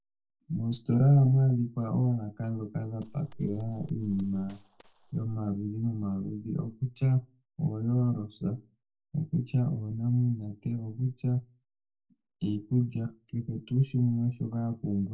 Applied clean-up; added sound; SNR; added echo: neural separator model SepFormer DNS4.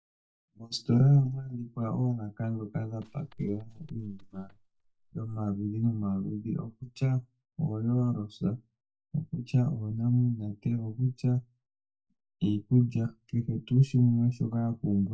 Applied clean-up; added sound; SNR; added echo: neural mask model DeepFilterNet 3.